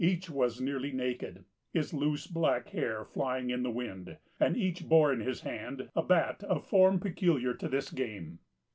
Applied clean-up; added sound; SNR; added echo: none; none; none; none.